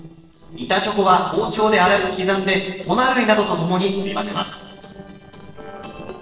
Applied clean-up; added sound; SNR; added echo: neural separator model SepFormer DNS4.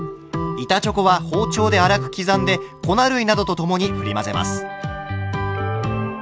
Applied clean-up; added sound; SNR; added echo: none; none; none; none.